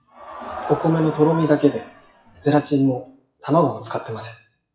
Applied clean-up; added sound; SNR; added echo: classical method WPE with log-MMSE.